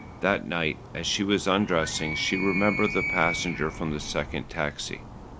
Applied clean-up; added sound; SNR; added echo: none; Animal; 8 dB; none.